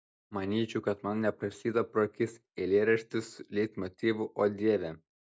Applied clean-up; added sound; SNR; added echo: none; none; none; none.